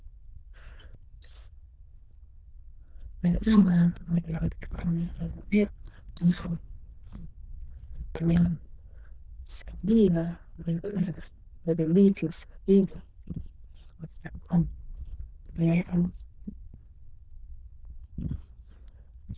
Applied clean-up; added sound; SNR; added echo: neural diffusion model UNIVERSE++.